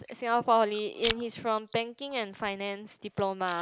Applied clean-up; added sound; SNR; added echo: none; Chewing, mastication; 13 dB; none.